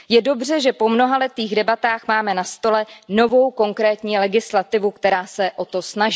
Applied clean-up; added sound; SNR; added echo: none; none; none; none.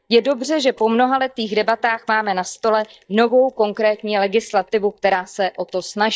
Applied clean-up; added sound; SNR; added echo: neural mask model DeepFilterNet 3.